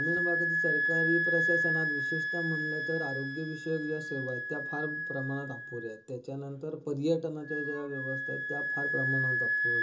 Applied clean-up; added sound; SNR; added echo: none; Wind instrument, woodwind instrument; -3 dB; reverberation time 0.2 s.